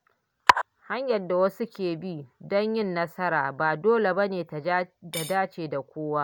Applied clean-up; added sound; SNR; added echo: none; Cutlery, silverware / Dishes, pots, and pans; 12 dB; none.